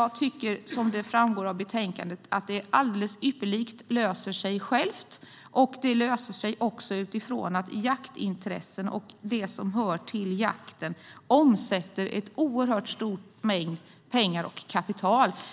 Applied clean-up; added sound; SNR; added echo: none; none; none; none.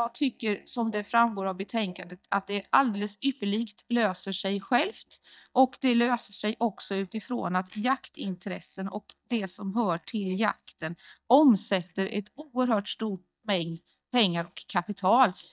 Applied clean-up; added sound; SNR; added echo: neural mask model DeepFilterNet 3.